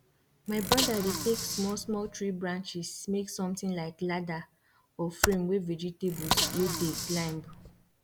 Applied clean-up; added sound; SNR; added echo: none; Bicycle + Computer keyboard; 1 dB; none.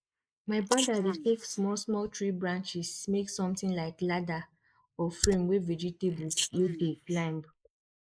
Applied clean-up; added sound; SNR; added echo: neural mask model Resemble Enhance denoiser.